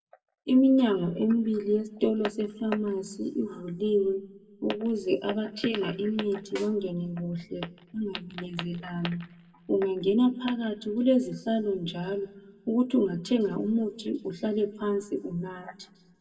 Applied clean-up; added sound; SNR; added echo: none; Snare drum; 19 dB; reverberation time 0.9 s.